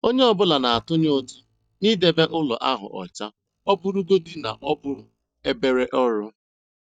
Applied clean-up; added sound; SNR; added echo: neural mask model DeepFilterNet 3.